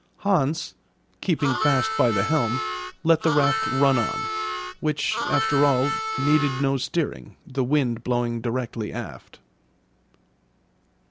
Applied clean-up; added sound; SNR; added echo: none; Harmonica; 3 dB; none.